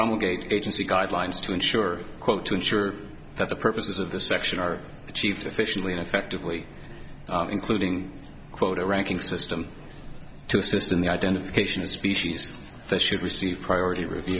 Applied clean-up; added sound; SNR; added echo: none; none; none; none.